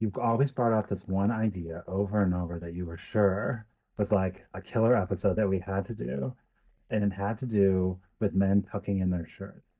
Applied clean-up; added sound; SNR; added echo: neural mask model DeepFilterNet 3.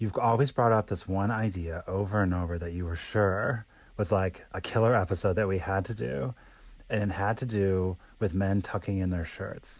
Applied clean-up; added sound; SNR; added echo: none; none; none; none.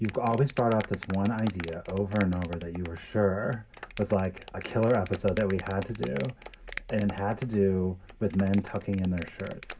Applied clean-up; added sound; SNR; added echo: none; Clapping; 12 dB; reverberation time 0.2 s.